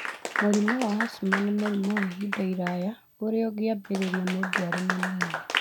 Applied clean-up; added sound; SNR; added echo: none; Applause / Clapping; 5 dB; none.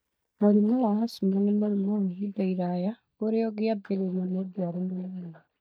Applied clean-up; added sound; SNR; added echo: neural mask model DeepFilterNet 3.